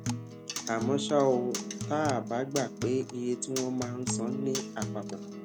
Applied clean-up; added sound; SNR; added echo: none; Acoustic guitar; 5 dB; none.